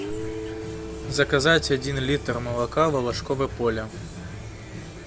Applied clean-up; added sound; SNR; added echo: none; Guitar; 14 dB; none.